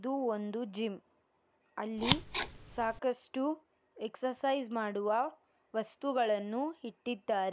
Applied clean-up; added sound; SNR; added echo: none; Scissors; -3 dB; none.